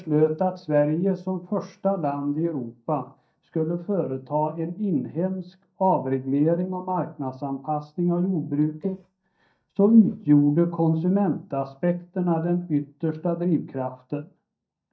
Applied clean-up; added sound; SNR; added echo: neural mask model DeepFilterNet 3.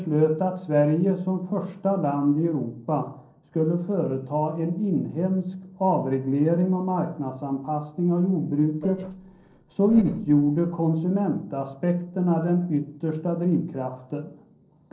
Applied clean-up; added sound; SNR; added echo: neural separator model SepFormer DNS4.